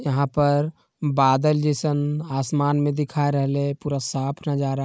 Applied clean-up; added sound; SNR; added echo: none; none; none; none.